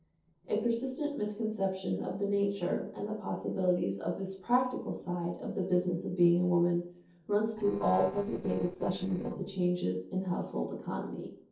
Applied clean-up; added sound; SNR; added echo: neural separator model SepFormer DNS4.